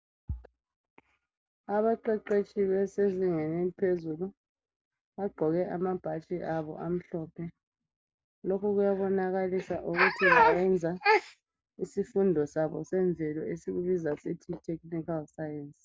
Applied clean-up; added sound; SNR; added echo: none; none; none; none.